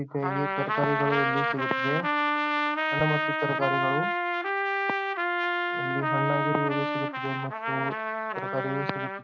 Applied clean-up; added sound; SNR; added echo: none; Trumpet; -4 dB; none.